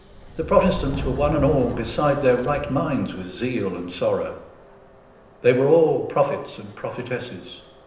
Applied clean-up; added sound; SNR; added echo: none; Subway, metro, underground; 13 dB; reverberation time 0.9 s.